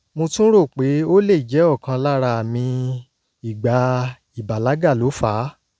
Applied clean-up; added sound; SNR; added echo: none; none; none; none.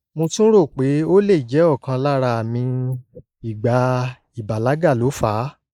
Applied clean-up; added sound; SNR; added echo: neural mask model Resemble Enhance denoiser.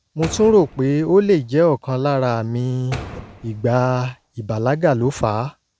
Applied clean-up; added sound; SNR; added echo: none; Door; 17 dB; none.